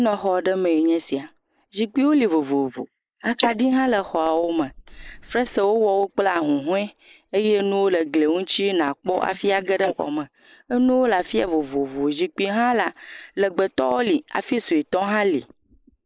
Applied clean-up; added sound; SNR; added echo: neural mask model Resemble Enhance denoiser.